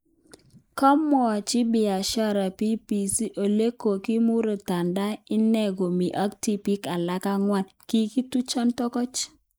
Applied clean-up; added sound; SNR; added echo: neural mask model Resemble Enhance denoiser.